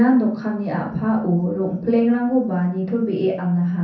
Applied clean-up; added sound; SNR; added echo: none; none; none; reverberation time 0.6 s.